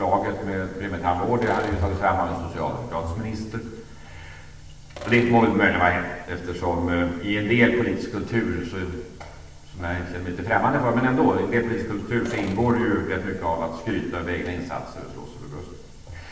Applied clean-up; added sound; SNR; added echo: none; Sink (filling or washing); 17 dB; reverberation time 1.0 s.